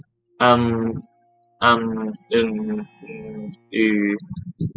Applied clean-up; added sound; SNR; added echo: classical method spectral subtraction.